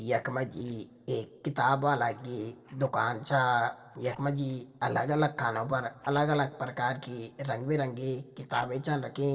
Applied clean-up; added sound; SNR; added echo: neural separator model SepFormer DNS4.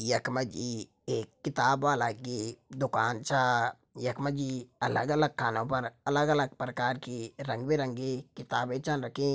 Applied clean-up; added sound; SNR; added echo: none; none; none; none.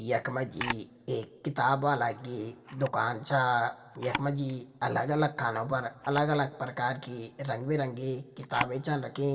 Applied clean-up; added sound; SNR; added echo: none; Camera; 14 dB; reverberation time 1.5 s.